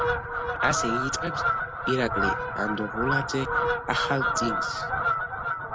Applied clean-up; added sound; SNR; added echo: none; Fowl; -3 dB; none.